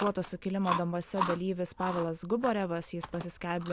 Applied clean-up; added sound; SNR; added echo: none; Chewing, mastication; 7 dB; none.